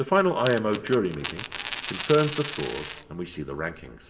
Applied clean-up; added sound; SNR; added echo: none; Coin (dropping); 0 dB; reverberation time 2.9 s.